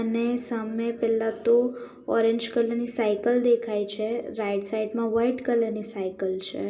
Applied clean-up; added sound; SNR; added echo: none; none; none; reverberation time 0.3 s.